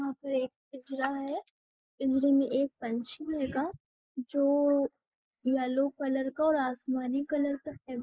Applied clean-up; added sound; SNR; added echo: neural mask model Resemble Enhance denoiser.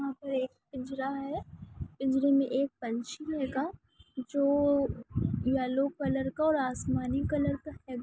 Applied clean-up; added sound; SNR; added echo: none; none; none; none.